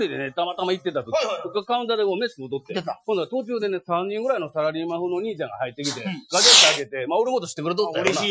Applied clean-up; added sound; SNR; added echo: classical method Wiener filter.